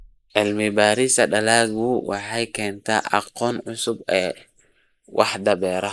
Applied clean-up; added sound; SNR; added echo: neural mask model Resemble Enhance denoiser.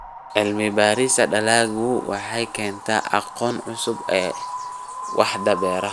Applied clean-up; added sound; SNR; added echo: none; Wind; 12 dB; none.